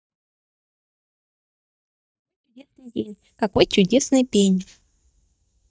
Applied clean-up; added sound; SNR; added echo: neural mask model DeepFilterNet 3.